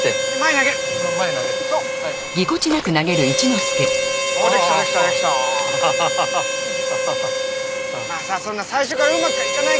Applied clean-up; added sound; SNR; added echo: none; Harmonica; 0 dB; none.